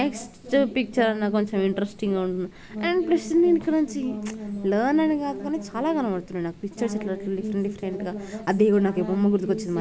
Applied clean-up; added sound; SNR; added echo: none; none; none; none.